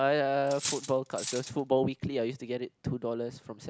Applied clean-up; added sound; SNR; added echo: none; Cutlery, silverware; 8 dB; none.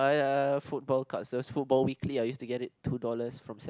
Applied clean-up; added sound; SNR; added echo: none; none; none; none.